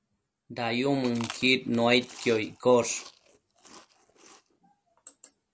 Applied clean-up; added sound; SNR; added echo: none; Chewing, mastication; 18 dB; none.